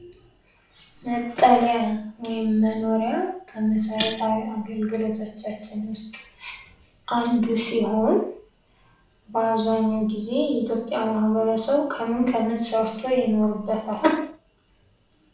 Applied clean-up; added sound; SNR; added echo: none; none; none; reverberation time 0.5 s.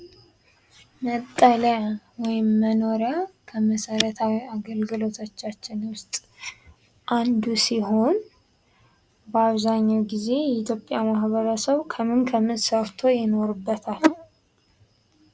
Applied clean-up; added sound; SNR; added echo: none; none; none; none.